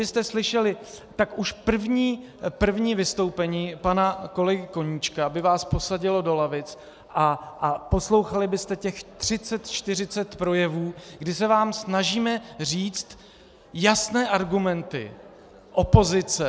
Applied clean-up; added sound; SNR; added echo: none; none; none; none.